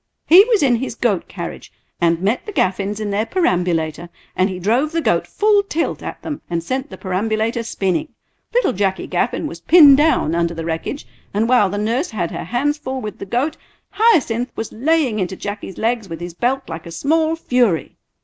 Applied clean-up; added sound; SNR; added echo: none; Drum; 17 dB; none.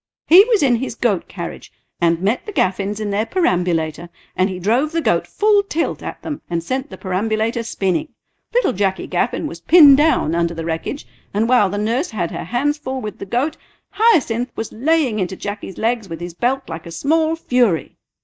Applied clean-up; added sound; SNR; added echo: neural mask model DeepFilterNet 3.